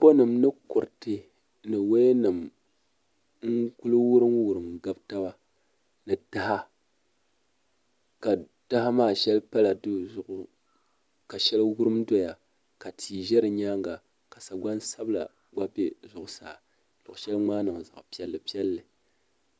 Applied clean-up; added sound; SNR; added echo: none; none; none; none.